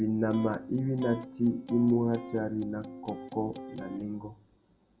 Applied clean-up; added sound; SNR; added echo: none; Electric guitar; 13 dB; reverberation time 0.3 s.